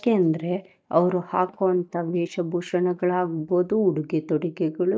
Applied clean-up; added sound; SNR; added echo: neural mask model DeepFilterNet 3.